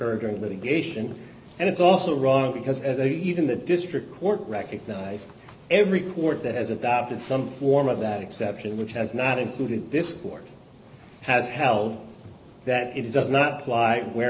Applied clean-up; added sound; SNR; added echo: none; none; none; none.